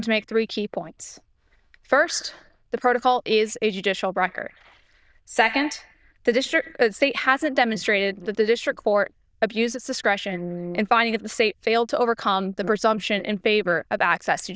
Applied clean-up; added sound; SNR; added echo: neural diffusion model UNIVERSE++.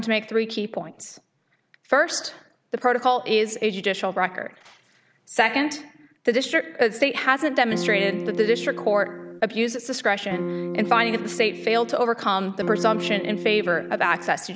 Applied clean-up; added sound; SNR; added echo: none; Electric guitar / Strum; 7 dB; none.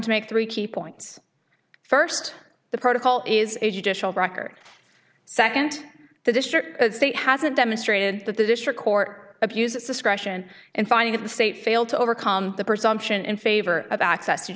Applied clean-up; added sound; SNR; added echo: none; none; none; none.